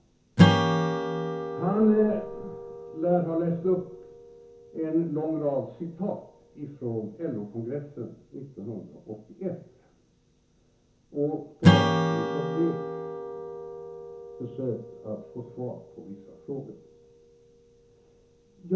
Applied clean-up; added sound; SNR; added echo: none; Strum; -1 dB; reverberation time 0.7 s.